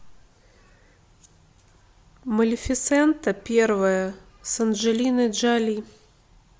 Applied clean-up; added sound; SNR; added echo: none; none; none; none.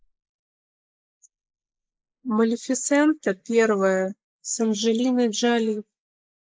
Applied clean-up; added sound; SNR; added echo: neural mask model Resemble Enhance denoiser.